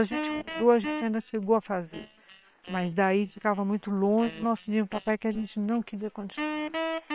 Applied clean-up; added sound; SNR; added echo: neural separator model SepFormer WHAM!.